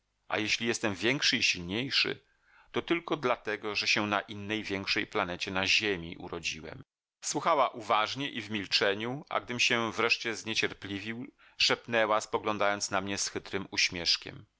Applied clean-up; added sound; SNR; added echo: none; none; none; none.